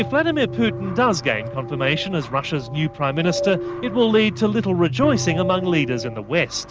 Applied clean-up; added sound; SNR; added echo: none; none; none; none.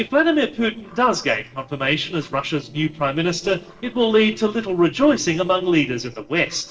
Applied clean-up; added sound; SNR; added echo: neural separator model SepFormer DNS4.